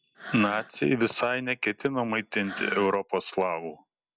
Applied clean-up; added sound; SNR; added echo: none; Breathing; 15 dB; none.